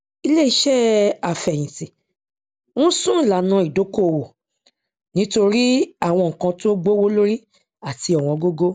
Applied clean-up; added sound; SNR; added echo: none; none; none; none.